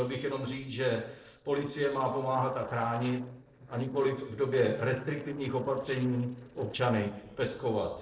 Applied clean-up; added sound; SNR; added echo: neural separator model SepFormer DNS4.